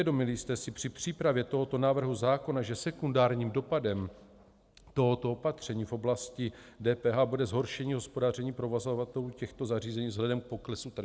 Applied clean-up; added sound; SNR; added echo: none; none; none; none.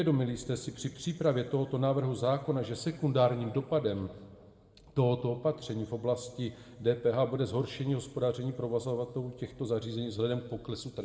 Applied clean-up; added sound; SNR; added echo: none; none; none; reverberation time 1.3 s.